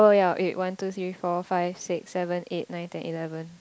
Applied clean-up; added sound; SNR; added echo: none; none; none; none.